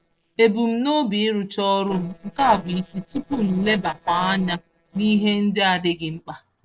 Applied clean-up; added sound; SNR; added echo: neural separator model SepFormer DNS4.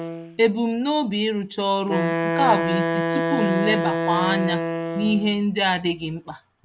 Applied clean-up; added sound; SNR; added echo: none; Wind instrument, woodwind instrument; 3 dB; none.